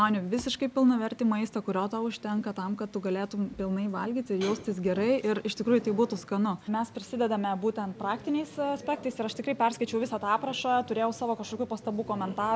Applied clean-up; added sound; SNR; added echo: none; none; none; none.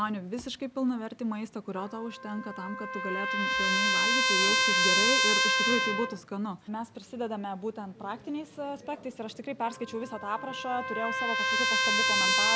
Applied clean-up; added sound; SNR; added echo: none; Trumpet; -5 dB; none.